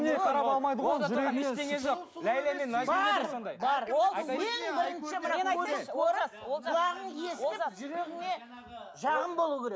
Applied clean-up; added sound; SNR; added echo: none; none; none; none.